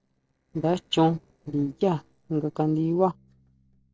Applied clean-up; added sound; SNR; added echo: neural separator model SepFormer DNS4.